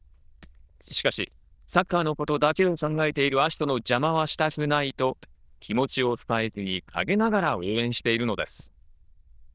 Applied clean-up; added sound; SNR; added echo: neural diffusion model UNIVERSE++.